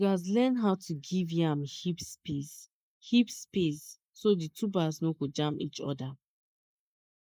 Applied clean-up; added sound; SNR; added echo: neural mask model Resemble Enhance denoiser.